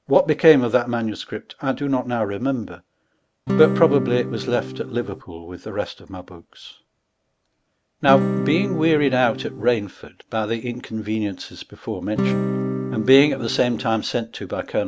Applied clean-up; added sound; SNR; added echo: none; Acoustic guitar / Strum; 3 dB; none.